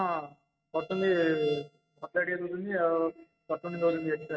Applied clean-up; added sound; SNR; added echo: neural mask model RNNoise.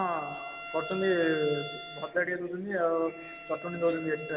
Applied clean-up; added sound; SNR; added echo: none; Bowed string instrument; 12 dB; none.